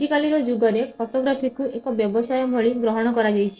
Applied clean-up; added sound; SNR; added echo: neural separator model SepFormer DNS4.